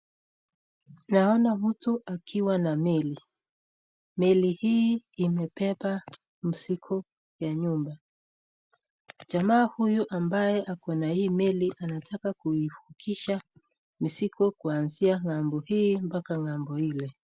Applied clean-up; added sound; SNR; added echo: none; none; none; none.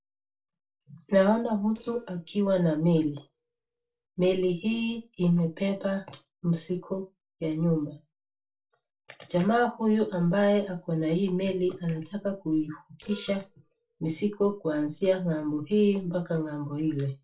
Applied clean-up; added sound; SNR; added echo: neural separator model SepFormer DNS4.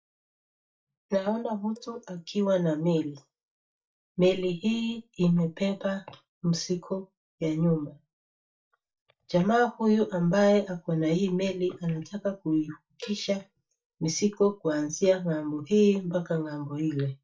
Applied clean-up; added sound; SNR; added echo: neural mask model DeepFilterNet 3.